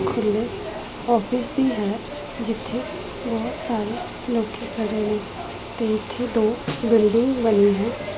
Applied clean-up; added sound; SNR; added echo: none; Snare drum; 13 dB; none.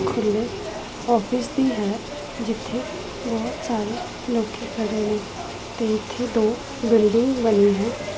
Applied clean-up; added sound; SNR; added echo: none; none; none; none.